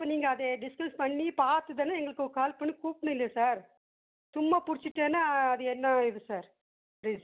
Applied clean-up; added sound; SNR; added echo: none; none; none; none.